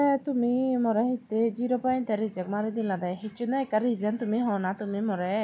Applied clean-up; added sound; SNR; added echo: none; none; none; none.